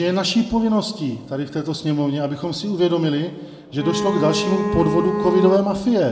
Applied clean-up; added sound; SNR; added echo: none; Bowed string instrument; 3 dB; reverberation time 0.9 s.